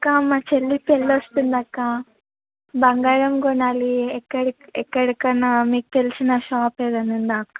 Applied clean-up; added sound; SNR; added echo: none; none; none; none.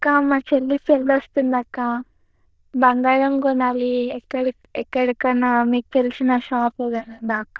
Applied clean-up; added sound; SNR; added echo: neural diffusion model UNIVERSE++.